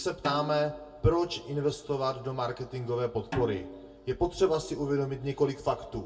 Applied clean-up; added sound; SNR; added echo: none; Snare drum; 14 dB; reverberation time 0.1 s.